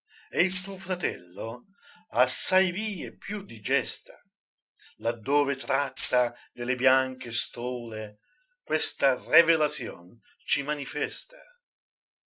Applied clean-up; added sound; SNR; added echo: neural separator model SepFormer DNS4.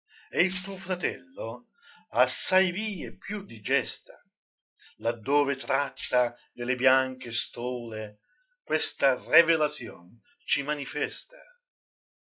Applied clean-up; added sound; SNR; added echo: classical method log-MMSE.